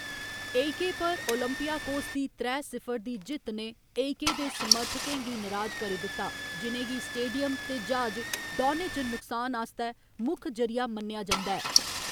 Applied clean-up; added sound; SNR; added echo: none; Engine starting / Car; 3 dB; none.